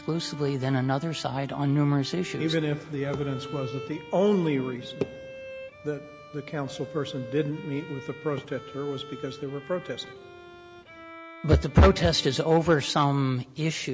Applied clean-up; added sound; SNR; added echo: none; Bowed string instrument; 17 dB; none.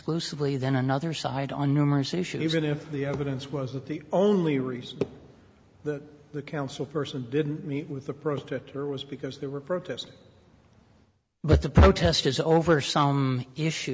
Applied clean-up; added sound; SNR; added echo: none; none; none; none.